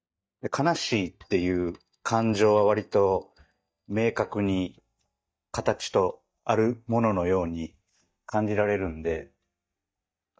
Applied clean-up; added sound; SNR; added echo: neural mask model DeepFilterNet 3.